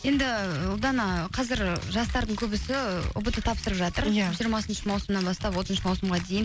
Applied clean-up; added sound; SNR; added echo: none; Rattle (instrument); 18 dB; none.